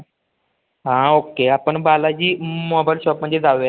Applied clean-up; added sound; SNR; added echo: none; none; none; none.